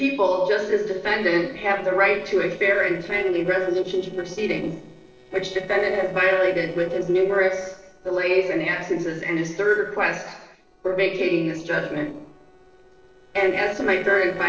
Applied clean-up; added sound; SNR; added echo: neural separator model SepFormer DNS4.